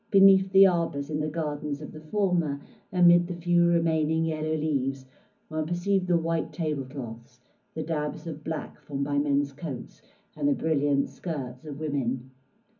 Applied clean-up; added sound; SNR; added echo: none; none; none; reverberation time 0.4 s.